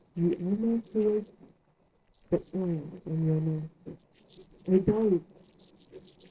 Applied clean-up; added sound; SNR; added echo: neural separator model SepFormer DNS4.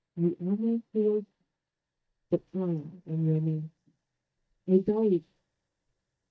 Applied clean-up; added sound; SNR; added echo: neural mask model DeepFilterNet 3.